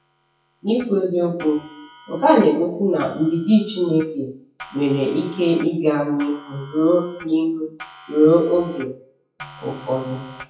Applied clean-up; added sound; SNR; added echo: classical method WPE with log-MMSE.